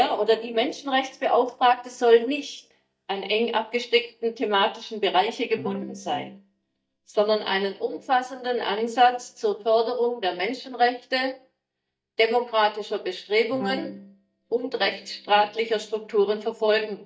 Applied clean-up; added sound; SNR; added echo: neural mask model DeepFilterNet 3.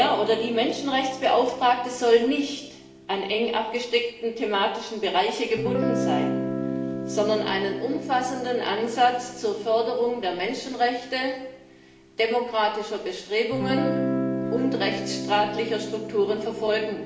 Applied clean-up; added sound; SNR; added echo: none; Guitar; 7 dB; reverberation time 0.8 s.